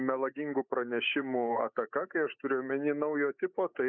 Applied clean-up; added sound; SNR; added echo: neural mask model Resemble Enhance denoiser.